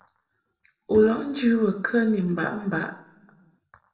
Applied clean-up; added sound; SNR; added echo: none; Bowed string instrument; 16 dB; reverberation time 0.6 s.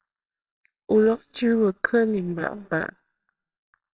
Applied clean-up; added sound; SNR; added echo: neural separator model SepFormer WHAMR!.